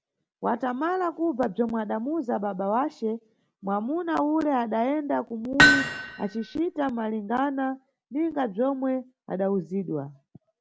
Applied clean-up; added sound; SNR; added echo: none; Hammer; -4 dB; none.